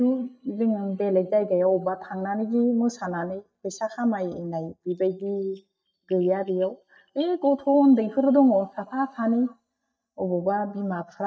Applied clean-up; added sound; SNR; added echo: neural mask model DeepFilterNet 3.